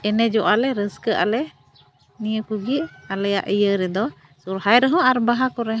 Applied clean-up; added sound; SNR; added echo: none; none; none; none.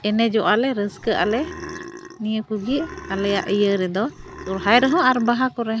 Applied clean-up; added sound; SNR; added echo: none; Burping, eructation; 14 dB; none.